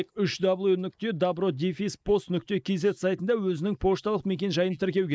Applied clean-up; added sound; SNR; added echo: neural mask model Resemble Enhance denoiser.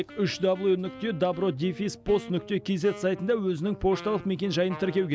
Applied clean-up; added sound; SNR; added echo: none; Wind instrument, woodwind instrument; 17 dB; none.